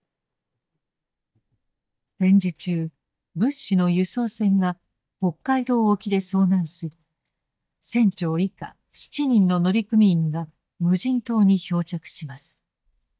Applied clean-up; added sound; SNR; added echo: neural mask model DeepFilterNet 3.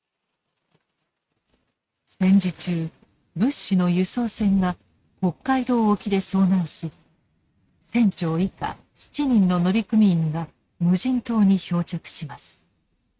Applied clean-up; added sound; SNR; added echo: neural mask model RNNoise.